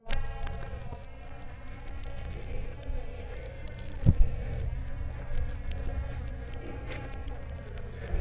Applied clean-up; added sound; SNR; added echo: neural mask model DeepFilterNet 3.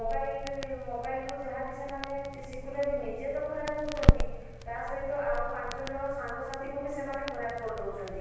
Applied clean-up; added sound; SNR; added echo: none; Crackle; -2 dB; reverberation time 1.2 s.